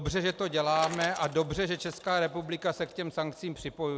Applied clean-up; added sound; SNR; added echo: none; Bicycle; 16 dB; none.